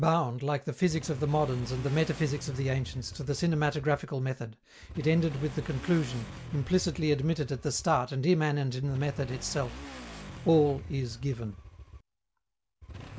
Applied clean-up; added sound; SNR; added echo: none; Motorcycle / Accelerating, revving, vroom; 15 dB; none.